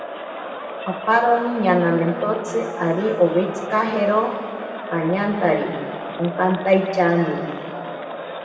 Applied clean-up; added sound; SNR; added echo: none; Crowd; 10 dB; reverberation time 2.2 s.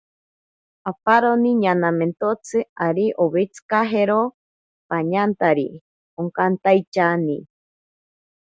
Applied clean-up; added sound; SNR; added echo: none; none; none; none.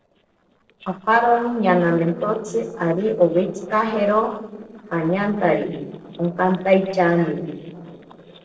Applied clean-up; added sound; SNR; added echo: neural separator model SepFormer DNS4.